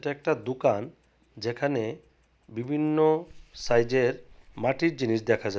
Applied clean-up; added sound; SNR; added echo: none; Clock; 17 dB; none.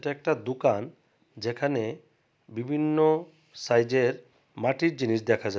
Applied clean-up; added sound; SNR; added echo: none; none; none; none.